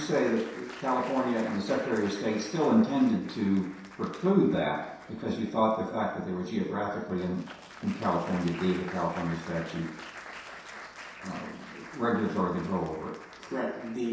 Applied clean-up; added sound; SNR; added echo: none; Applause; 16 dB; reverberation time 0.7 s.